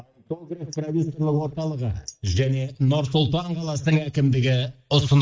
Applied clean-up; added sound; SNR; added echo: neural mask model DeepFilterNet 3.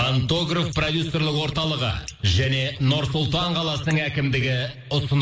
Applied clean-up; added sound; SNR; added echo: neural mask model Resemble Enhance denoiser.